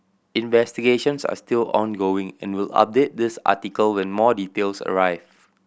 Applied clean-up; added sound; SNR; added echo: none; none; none; none.